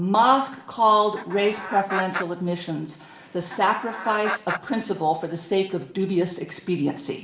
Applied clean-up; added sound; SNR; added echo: none; Chicken, rooster; 10 dB; reverberation time 0.9 s.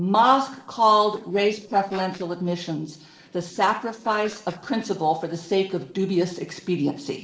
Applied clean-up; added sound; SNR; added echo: neural separator model SepFormer DNS4.